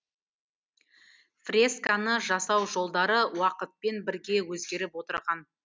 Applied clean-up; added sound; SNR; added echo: none; none; none; none.